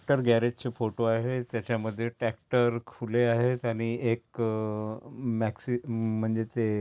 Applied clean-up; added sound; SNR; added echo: none; none; none; none.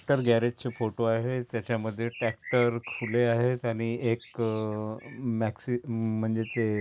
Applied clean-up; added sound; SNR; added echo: none; Bird; 18 dB; none.